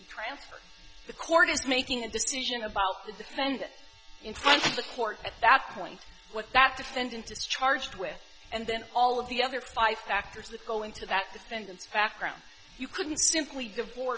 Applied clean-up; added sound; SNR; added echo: none; none; none; none.